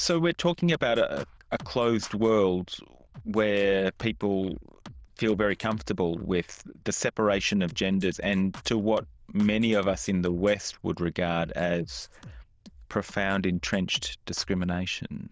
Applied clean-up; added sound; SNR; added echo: neural diffusion model UNIVERSE++.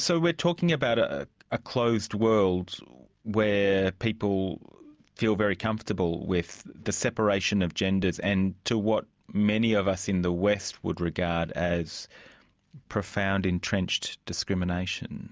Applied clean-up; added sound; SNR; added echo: none; none; none; none.